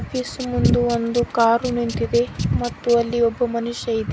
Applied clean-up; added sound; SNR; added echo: none; Tools; 18 dB; none.